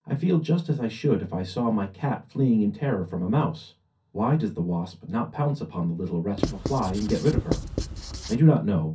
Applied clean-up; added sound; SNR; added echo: none; Writing; 5 dB; reverberation time 0.3 s.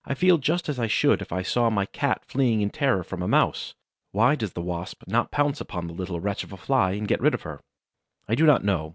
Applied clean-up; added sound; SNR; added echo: none; none; none; none.